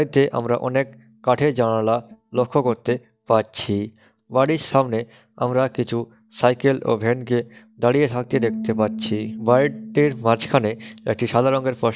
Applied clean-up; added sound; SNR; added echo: neural mask model DeepFilterNet 3.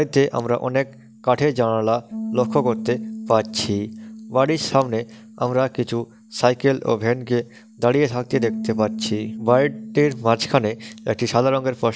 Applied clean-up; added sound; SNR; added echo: none; Bass guitar; 13 dB; none.